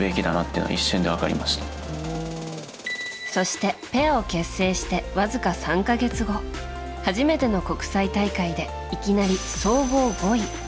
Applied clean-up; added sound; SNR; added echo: none; none; none; none.